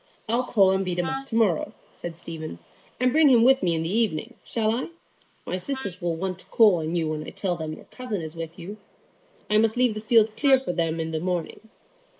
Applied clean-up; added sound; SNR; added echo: neural mask model Resemble Enhance denoiser.